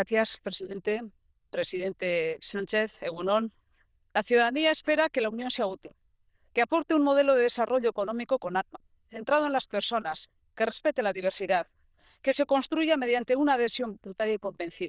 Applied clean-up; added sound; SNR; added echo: neural diffusion model UNIVERSE++.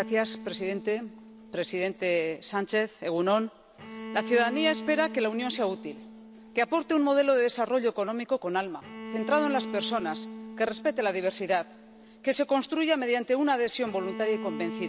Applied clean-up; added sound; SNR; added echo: none; Bowed string instrument; 13 dB; none.